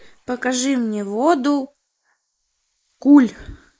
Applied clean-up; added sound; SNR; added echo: neural mask model Resemble Enhance denoiser.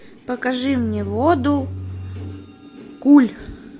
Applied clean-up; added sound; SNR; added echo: none; Bowed string instrument; 10 dB; none.